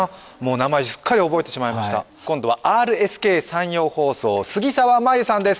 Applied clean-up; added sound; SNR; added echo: none; none; none; none.